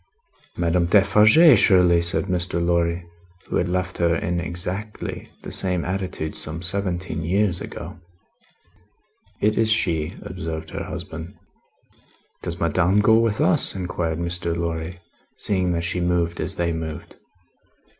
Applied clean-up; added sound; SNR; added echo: none; none; none; none.